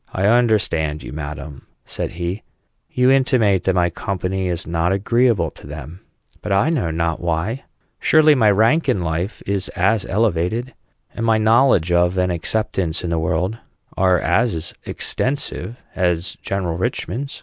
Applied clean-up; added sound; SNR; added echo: none; none; none; none.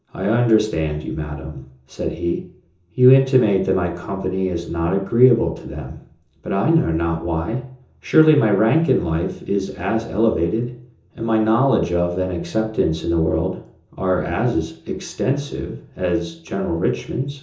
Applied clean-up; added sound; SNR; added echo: none; none; none; reverberation time 0.6 s.